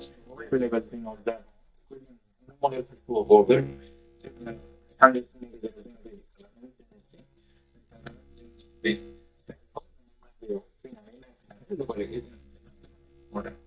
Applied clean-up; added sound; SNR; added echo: neural mask model DeepFilterNet 3.